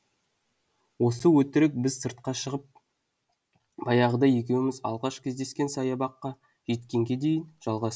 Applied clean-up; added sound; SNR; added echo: none; none; none; none.